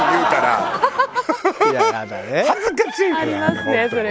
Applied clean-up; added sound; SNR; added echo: none; Chicken, rooster; 16 dB; none.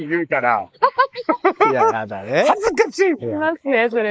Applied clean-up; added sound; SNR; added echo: neural mask model Resemble Enhance denoiser.